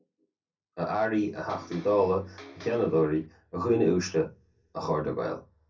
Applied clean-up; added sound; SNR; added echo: none; Electric guitar; 19 dB; reverberation time 0.3 s.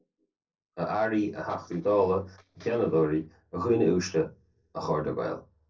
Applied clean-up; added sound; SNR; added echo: neural separator model SepFormer DNS4.